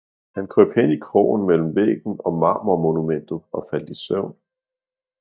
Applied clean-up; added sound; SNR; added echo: neural mask model DeepFilterNet 3.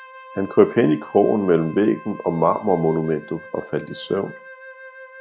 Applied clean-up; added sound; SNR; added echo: none; Wind instrument, woodwind instrument; 20 dB; none.